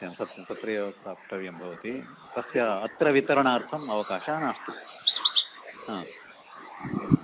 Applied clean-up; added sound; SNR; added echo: neural mask model Resemble Enhance denoiser.